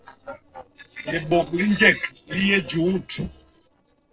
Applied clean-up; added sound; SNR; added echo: neural separator model SepFormer DNS4.